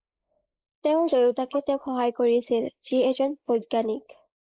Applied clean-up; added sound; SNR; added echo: neural mask model Resemble Enhance denoiser.